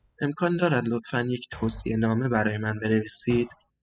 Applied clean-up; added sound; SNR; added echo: classical method spectral subtraction.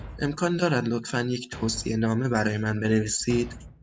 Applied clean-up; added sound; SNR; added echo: none; Thump, thud; 18 dB; none.